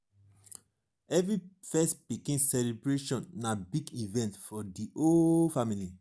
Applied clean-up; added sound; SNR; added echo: none; none; none; none.